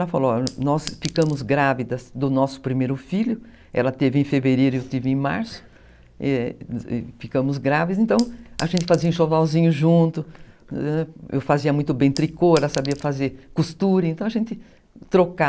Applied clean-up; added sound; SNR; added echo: none; Chink, clink; 16 dB; none.